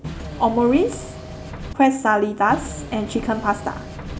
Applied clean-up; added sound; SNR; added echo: none; Engine / Mechanisms; 11 dB; none.